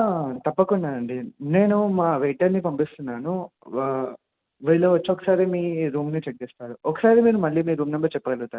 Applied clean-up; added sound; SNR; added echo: none; none; none; none.